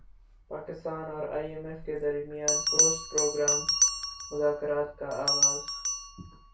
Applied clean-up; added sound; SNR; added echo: none; Bell; -3 dB; reverberation time 0.2 s.